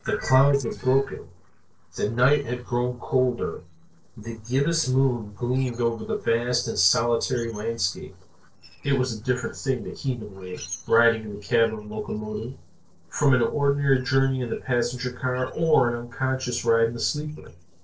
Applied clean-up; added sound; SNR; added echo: neural separator model SepFormer DNS4.